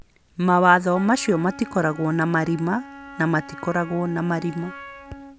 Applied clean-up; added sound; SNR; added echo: none; Wind instrument, woodwind instrument; 18 dB; none.